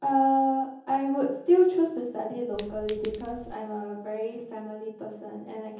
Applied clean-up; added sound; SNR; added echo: none; Chink, clink; 18 dB; reverberation time 0.7 s.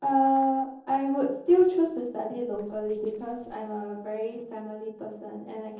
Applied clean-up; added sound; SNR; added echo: neural separator model SepFormer DNS4.